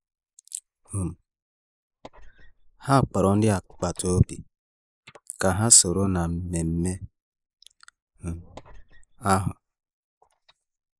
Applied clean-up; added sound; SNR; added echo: neural mask model Resemble Enhance denoiser.